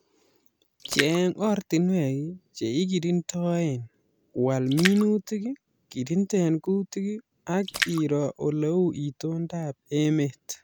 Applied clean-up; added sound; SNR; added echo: none; Splash, splatter; 10 dB; none.